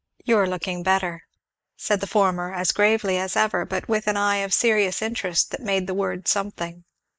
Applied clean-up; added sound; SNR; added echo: neural mask model Resemble Enhance denoiser.